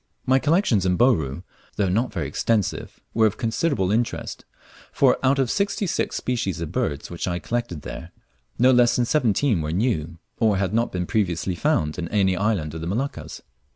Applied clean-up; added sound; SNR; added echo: none; none; none; none.